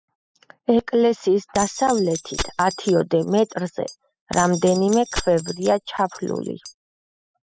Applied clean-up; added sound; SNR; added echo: classical method spectral subtraction.